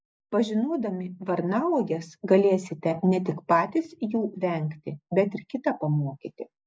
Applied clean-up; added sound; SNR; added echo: neural mask model Resemble Enhance denoiser.